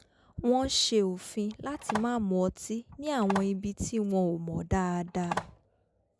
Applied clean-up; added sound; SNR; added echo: none; Telephone; 10 dB; none.